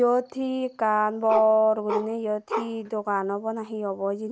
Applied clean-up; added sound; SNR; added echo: none; Bark; 8 dB; none.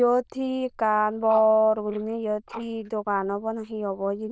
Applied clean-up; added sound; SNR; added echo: neural diffusion model UNIVERSE++.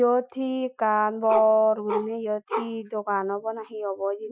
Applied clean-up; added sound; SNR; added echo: classical method Wiener filter.